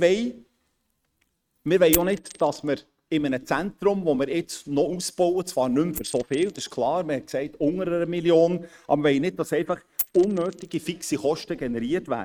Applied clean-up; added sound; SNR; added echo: neural mask model RNNoise.